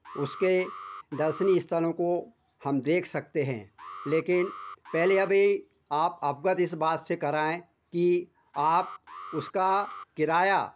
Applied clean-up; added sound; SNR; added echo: none; Alarm; 15 dB; none.